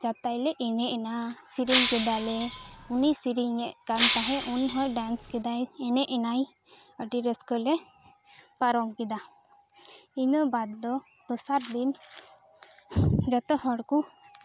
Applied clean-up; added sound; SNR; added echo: none; Shatter; 2 dB; none.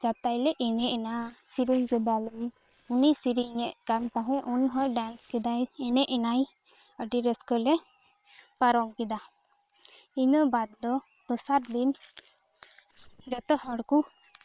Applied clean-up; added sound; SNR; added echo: neural separator model SepFormer WHAM!.